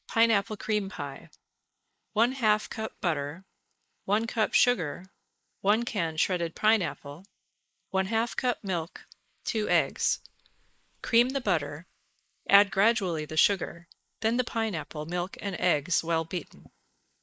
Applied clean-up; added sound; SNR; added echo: neural mask model Resemble Enhance denoiser.